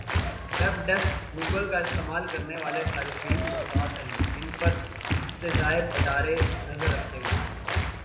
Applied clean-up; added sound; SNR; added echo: none; Applause; -3 dB; reverberation time 0.8 s.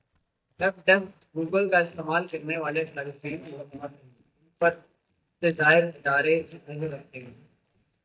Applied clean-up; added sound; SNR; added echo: neural mask model DeepFilterNet 3.